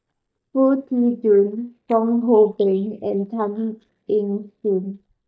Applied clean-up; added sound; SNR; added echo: neural mask model DeepFilterNet 3.